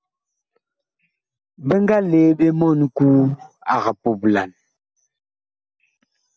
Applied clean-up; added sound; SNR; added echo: none; none; none; none.